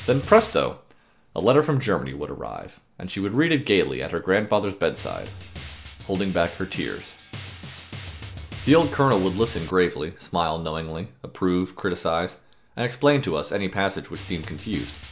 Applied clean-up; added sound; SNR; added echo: none; Drum; 17 dB; none.